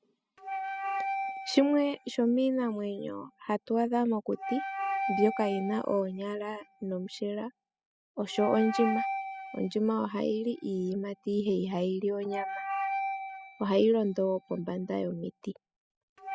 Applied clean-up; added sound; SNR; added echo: classical method spectral subtraction.